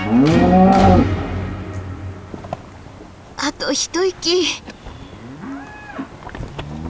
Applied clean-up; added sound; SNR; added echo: none; Livestock, farm animals, working animals; -3 dB; none.